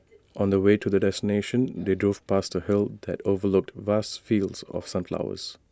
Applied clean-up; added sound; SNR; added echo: none; none; none; none.